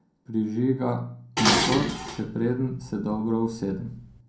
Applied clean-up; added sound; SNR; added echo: none; Dishes, pots, and pans; 2 dB; reverberation time 0.6 s.